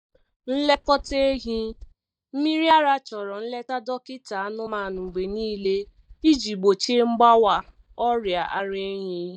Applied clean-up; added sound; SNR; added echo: neural mask model DeepFilterNet 3.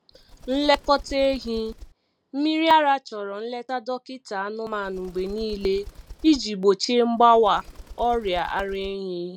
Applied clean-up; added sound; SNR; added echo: none; Bird; 18 dB; none.